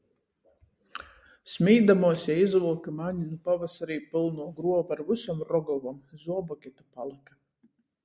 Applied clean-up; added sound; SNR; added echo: none; none; none; none.